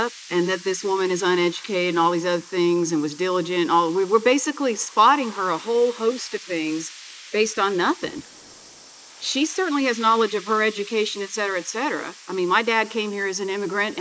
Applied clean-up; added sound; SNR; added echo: neural mask model Resemble Enhance denoiser.